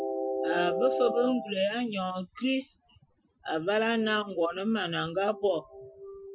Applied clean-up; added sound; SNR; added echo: classical method Wiener filter.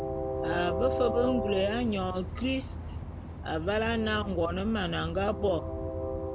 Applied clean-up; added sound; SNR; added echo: none; Train; 3 dB; none.